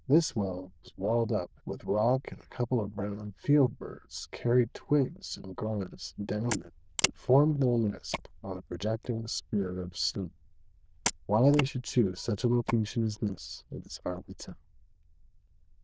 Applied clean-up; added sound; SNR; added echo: neural diffusion model UNIVERSE++.